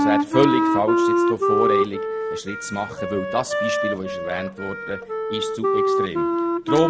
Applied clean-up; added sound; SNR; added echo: none; Wind instrument, woodwind instrument; -4 dB; none.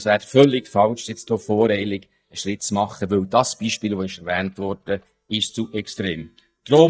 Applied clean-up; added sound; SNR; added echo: neural mask model DeepFilterNet 3.